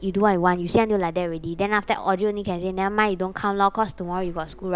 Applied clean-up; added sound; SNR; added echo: none; Printer; 19 dB; none.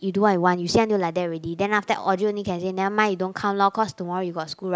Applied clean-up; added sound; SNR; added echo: none; none; none; none.